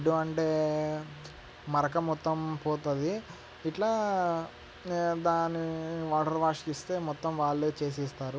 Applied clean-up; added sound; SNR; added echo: none; none; none; none.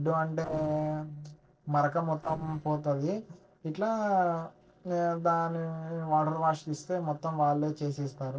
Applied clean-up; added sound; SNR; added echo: neural separator model SepFormer DNS4.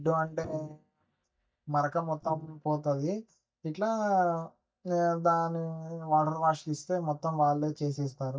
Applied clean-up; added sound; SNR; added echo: neural mask model DeepFilterNet 3.